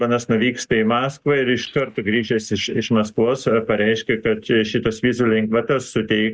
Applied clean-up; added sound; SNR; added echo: neural mask model DeepFilterNet 3.